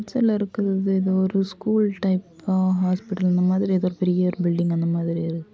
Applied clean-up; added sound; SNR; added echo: none; none; none; none.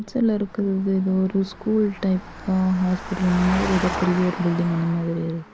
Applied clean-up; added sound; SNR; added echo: none; Engine; 11 dB; none.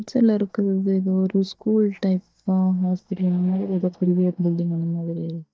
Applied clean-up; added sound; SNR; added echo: neural mask model DeepFilterNet 3.